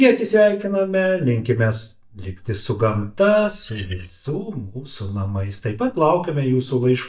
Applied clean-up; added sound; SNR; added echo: neural mask model DeepFilterNet 3.